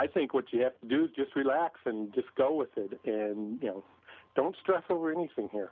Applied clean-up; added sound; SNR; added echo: none; none; none; none.